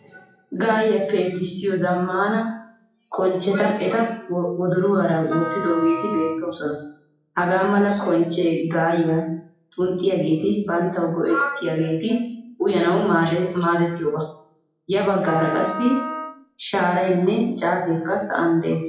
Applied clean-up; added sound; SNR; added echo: classical method WPE with log-MMSE.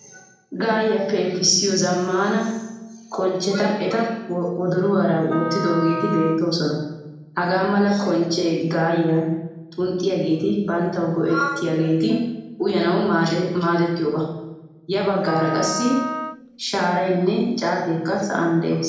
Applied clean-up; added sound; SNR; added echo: none; Wind instrument, woodwind instrument; 9 dB; reverberation time 0.9 s.